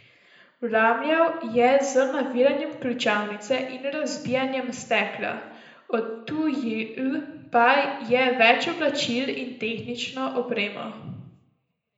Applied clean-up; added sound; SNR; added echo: none; none; none; reverberation time 0.8 s.